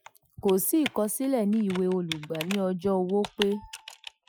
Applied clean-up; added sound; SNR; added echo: classical method Wiener filter.